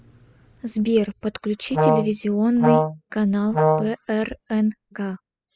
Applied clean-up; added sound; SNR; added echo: classical method spectral subtraction.